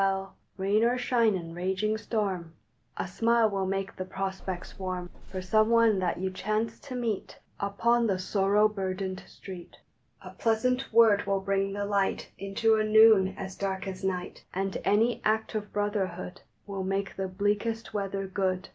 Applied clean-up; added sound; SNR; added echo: none; Bus / Engine; 15 dB; none.